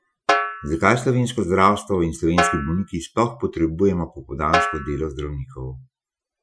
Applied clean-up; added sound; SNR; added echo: classical method Wiener filter.